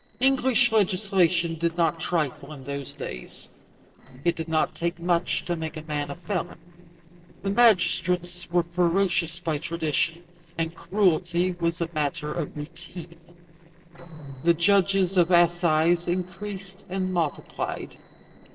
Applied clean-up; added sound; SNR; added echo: neural separator model SepFormer DNS4.